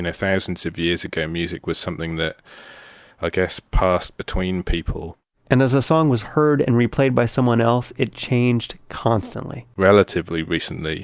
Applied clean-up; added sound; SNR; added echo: none; none; none; none.